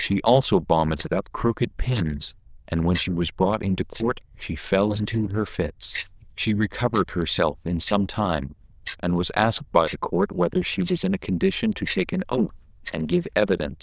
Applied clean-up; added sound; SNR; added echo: neural diffusion model UNIVERSE++.